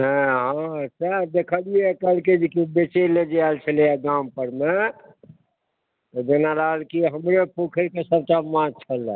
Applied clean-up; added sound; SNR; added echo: none; none; none; none.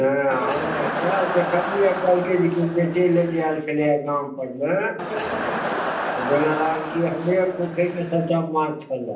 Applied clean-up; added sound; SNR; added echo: none; Crowd; 5 dB; reverberation time 0.6 s.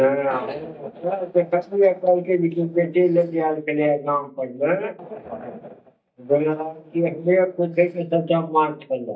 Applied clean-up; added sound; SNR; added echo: neural mask model DeepFilterNet 3.